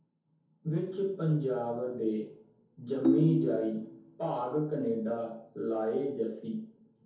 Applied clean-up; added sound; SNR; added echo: none; Ringtone; -1 dB; reverberation time 0.6 s.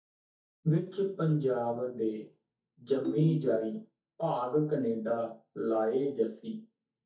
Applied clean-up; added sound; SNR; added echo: neural mask model DeepFilterNet 3.